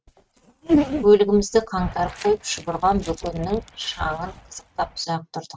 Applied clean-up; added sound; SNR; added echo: neural mask model RNNoise.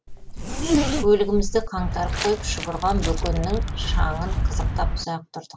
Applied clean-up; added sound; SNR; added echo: none; Zipper (clothing) + Walk, footsteps; -2 dB; none.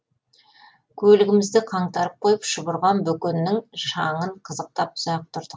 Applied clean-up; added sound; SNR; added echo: none; none; none; none.